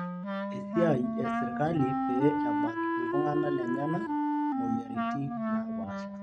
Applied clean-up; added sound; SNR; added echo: neural mask model RNNoise.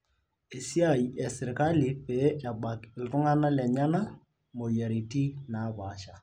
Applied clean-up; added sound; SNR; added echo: none; none; none; none.